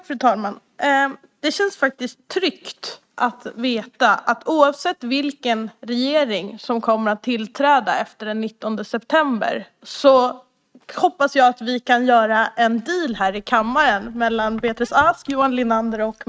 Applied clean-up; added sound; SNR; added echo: neural mask model RNNoise.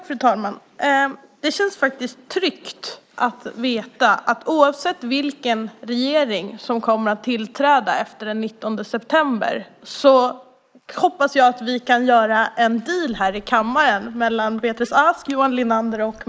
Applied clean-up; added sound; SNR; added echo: neural mask model Resemble Enhance denoiser.